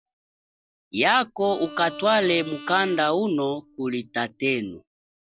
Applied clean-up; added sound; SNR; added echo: none; Bowed string instrument; 17 dB; none.